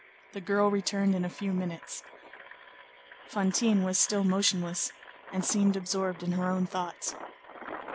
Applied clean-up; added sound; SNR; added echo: none; Engine; 16 dB; none.